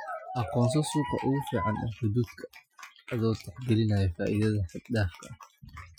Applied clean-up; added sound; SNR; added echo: classical method Wiener filter.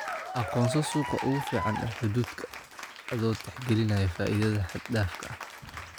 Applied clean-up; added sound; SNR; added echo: none; Applause / Cheering; 8 dB; none.